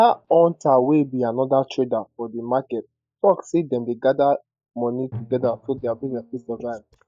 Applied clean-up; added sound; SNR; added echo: neural mask model DeepFilterNet 3.